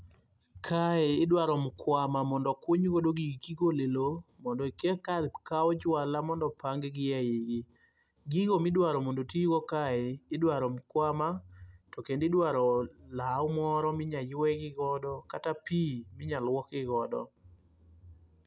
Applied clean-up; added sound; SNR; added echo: none; none; none; none.